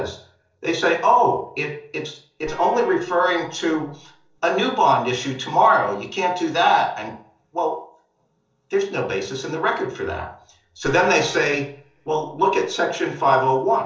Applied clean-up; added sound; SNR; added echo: neural separator model SepFormer DNS4.